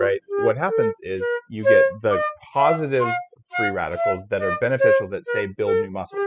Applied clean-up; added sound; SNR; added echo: classical method spectral subtraction.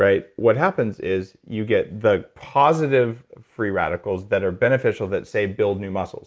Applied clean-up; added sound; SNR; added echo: none; none; none; none.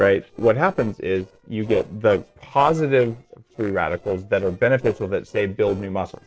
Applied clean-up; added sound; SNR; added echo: neural separator model SepFormer DNS4.